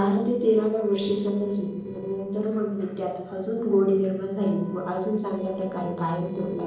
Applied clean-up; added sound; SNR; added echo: neural separator model SepFormer DNS4.